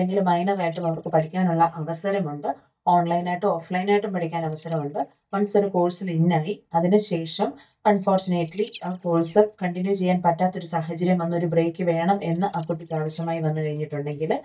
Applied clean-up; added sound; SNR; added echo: neural mask model DeepFilterNet 3.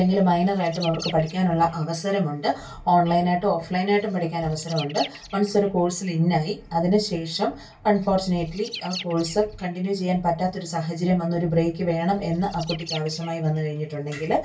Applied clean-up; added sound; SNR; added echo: none; Bird; 19 dB; reverberation time 0.2 s.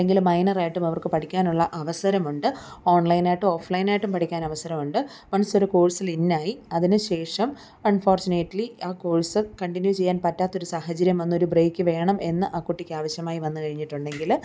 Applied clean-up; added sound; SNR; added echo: none; none; none; none.